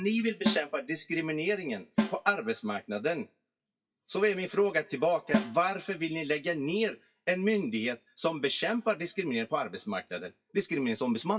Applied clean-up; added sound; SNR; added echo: classical method WPE with log-MMSE.